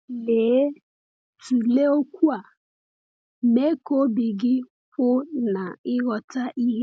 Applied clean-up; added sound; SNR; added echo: none; none; none; none.